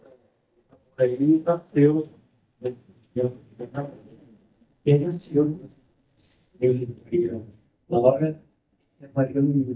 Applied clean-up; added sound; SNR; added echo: neural mask model DeepFilterNet 3.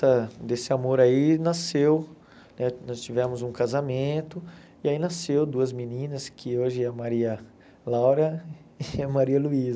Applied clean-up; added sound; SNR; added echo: none; none; none; none.